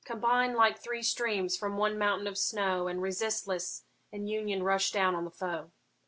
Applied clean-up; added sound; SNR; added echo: none; none; none; none.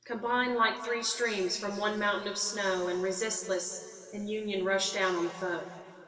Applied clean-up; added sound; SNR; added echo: none; none; none; reverberation time 2.5 s.